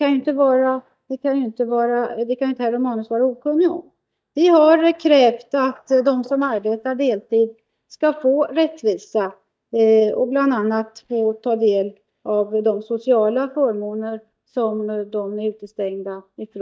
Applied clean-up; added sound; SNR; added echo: neural mask model DeepFilterNet 3.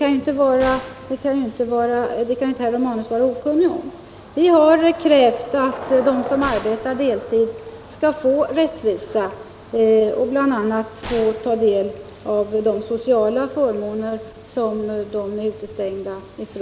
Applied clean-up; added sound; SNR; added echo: none; Gunshot, gunfire + Skateboard; 19 dB; none.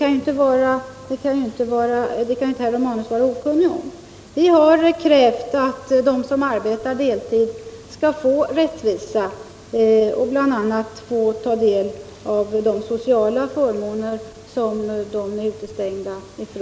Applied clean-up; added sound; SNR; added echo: none; none; none; none.